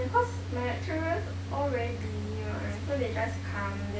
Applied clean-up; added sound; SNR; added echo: none; none; none; none.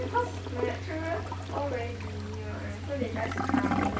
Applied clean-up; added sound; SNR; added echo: none; Toilet flush / Gurgling; 1 dB; none.